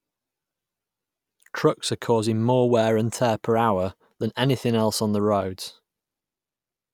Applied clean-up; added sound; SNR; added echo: none; none; none; none.